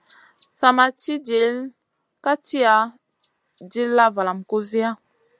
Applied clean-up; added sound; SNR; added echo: none; none; none; none.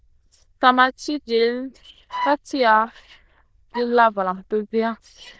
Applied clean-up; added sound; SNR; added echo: neural diffusion model UNIVERSE++.